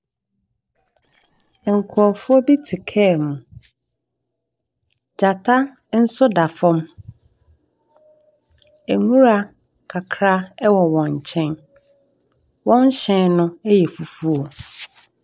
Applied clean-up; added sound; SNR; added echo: neural separator model SepFormer DNS4.